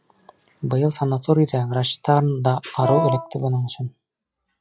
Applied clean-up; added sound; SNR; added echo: classical method log-MMSE.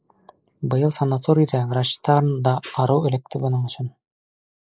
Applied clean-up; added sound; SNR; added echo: neural mask model Resemble Enhance denoiser.